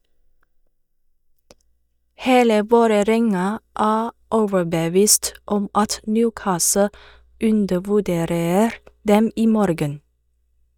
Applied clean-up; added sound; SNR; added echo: neural mask model DeepFilterNet 3.